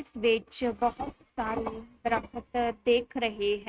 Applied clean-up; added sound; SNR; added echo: neural mask model RNNoise.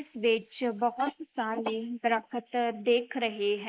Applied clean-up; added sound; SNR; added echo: neural mask model Resemble Enhance denoiser.